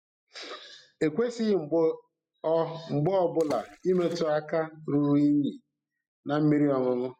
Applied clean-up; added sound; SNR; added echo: classical method spectral subtraction.